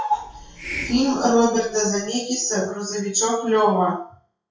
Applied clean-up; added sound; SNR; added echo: classical method WPE with log-MMSE.